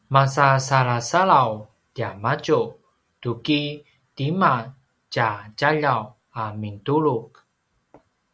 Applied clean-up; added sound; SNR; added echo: none; none; none; none.